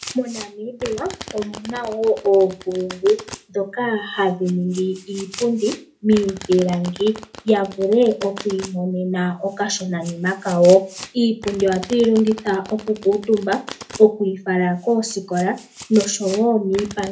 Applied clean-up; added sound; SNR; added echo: none; Domestic sounds, home sounds; 17 dB; reverberation time 0.3 s.